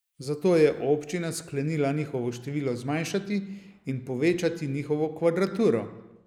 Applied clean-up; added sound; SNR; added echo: neural mask model Resemble Enhance denoiser.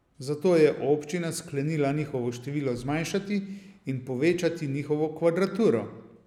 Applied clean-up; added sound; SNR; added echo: none; none; none; none.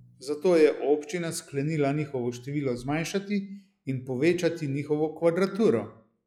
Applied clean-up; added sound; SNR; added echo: classical method log-MMSE.